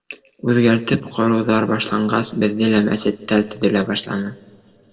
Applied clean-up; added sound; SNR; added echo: none; none; none; reverberation time 0.9 s.